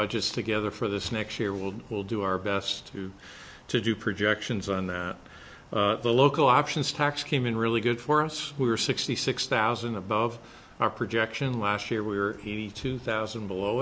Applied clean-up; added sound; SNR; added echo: none; none; none; none.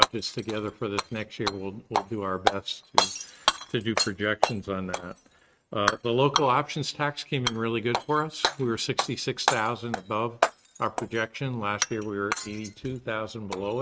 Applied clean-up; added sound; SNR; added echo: neural mask model RNNoise.